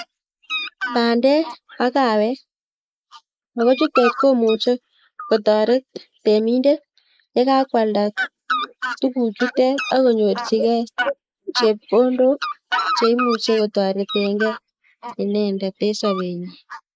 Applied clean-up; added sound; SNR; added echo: neural mask model Resemble Enhance denoiser.